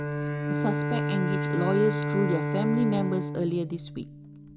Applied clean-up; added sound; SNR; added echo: none; Bowed string instrument; 1 dB; none.